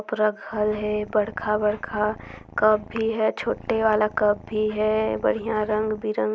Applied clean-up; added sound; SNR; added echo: none; Purr; 18 dB; none.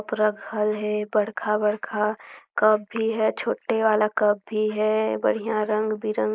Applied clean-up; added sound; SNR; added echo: neural mask model Resemble Enhance denoiser.